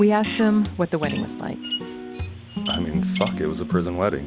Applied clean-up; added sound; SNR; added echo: none; Bird vocalization, bird call, bird song; 14 dB; none.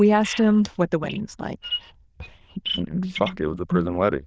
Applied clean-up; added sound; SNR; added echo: neural diffusion model UNIVERSE++.